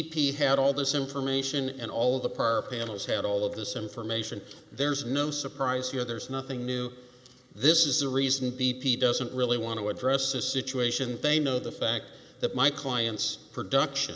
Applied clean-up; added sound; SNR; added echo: none; none; none; none.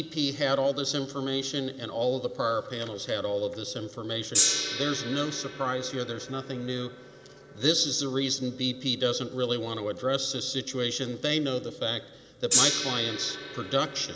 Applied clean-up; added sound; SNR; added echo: none; Gong; 5 dB; none.